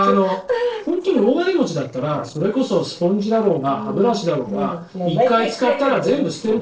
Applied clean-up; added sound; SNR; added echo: neural separator model SepFormer DNS4.